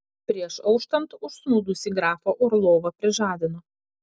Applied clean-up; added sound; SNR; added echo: none; none; none; none.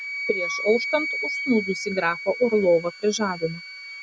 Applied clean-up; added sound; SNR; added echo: none; Wind instrument, woodwind instrument; 7 dB; none.